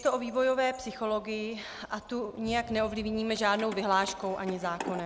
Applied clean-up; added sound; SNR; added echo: none; Keys jangling; 16 dB; none.